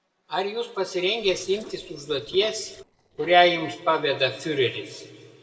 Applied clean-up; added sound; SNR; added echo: neural separator model SepFormer DNS4.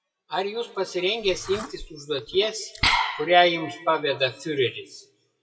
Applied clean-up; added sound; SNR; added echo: classical method WPE with log-MMSE.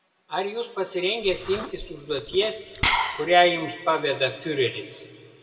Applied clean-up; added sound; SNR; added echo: none; Liquid; 4 dB; reverberation time 1.4 s.